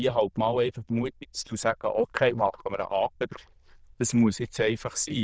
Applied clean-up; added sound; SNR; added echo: neural diffusion model UNIVERSE++.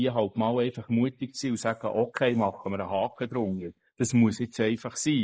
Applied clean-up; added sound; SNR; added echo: neural mask model Resemble Enhance denoiser.